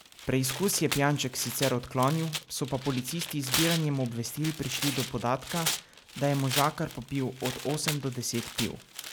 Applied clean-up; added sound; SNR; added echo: none; Tearing; 7 dB; none.